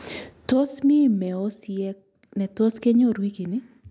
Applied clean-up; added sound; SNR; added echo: none; none; none; none.